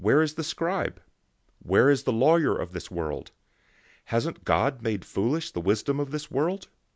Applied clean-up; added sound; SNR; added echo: none; none; none; none.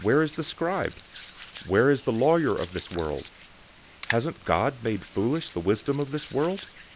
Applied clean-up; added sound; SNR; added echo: neural mask model Resemble Enhance denoiser.